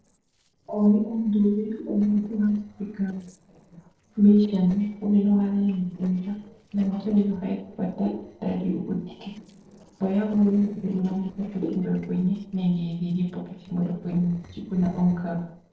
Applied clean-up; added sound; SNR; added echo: neural separator model SepFormer DNS4.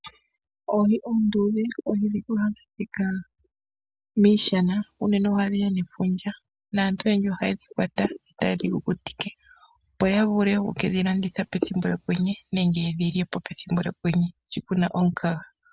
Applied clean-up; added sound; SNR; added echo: none; none; none; none.